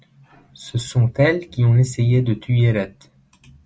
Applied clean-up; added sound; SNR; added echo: none; none; none; none.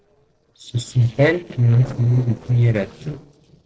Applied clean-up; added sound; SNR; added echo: neural separator model SepFormer DNS4.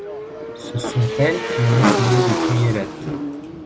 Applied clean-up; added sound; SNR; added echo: none; Motorcycle / Engine; 1 dB; none.